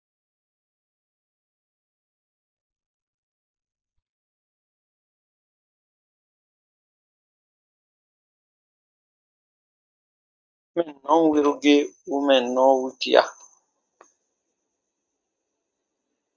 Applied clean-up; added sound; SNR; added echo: neural mask model DeepFilterNet 3.